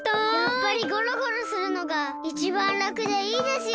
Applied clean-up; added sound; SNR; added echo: none; Knock; 16 dB; none.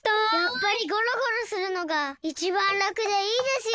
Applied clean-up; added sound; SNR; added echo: neural mask model Resemble Enhance denoiser.